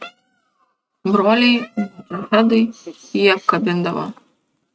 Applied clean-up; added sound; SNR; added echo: neural mask model RNNoise.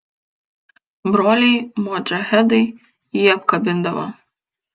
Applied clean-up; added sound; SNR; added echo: none; none; none; none.